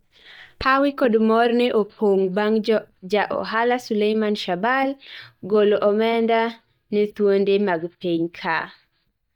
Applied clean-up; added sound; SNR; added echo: neural mask model DeepFilterNet 3.